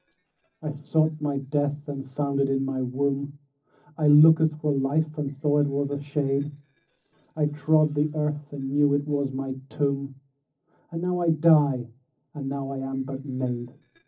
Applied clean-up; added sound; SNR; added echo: neural separator model SepFormer DNS4.